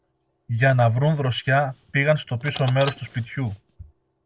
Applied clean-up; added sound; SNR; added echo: none; Car; 16 dB; none.